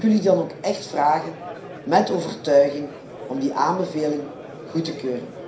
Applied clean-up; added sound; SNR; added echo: none; Crowd; 14 dB; reverberation time 0.5 s.